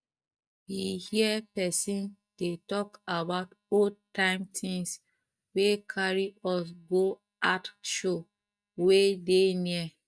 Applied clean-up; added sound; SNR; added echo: neural mask model DeepFilterNet 3.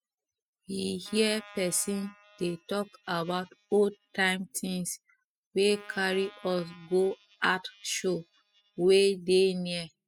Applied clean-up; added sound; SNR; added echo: classical method spectral subtraction.